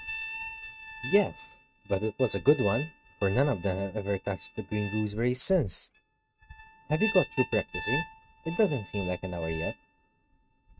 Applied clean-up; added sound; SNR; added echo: neural mask model RNNoise.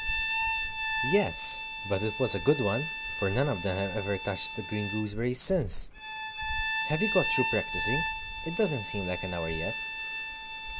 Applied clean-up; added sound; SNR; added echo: none; Bowed string instrument; 3 dB; none.